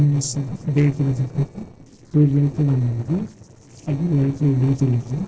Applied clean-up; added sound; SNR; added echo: neural separator model SepFormer DNS4.